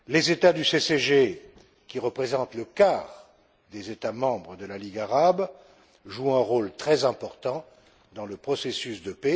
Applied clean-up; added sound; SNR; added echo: none; none; none; none.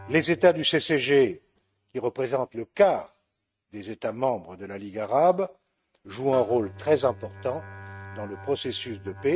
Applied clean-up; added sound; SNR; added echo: neural mask model RNNoise.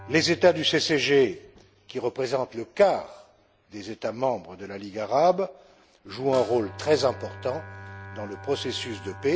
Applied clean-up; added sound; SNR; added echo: none; Bowed string instrument + Snare drum; 19 dB; none.